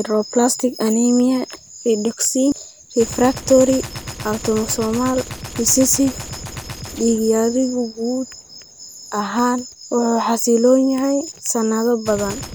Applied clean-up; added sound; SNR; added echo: none; Gunshot, gunfire; 17 dB; none.